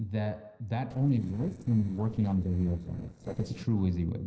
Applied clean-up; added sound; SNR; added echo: neural separator model SepFormer DNS4.